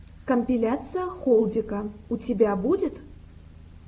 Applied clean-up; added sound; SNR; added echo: none; none; none; none.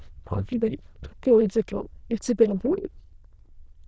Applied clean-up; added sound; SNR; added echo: neural diffusion model UNIVERSE++.